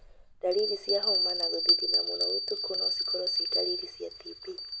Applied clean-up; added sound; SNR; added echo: none; Bell; -5 dB; none.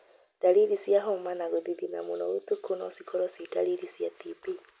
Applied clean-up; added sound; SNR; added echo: none; none; none; none.